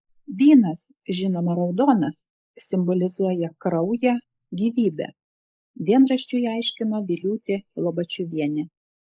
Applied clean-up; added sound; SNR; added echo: neural mask model Resemble Enhance denoiser.